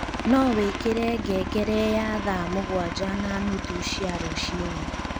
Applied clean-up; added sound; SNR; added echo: none; Aircraft; 4 dB; none.